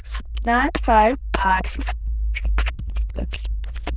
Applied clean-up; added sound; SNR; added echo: neural diffusion model UNIVERSE++.